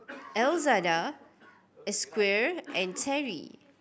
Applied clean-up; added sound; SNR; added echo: none; Cough; 18 dB; none.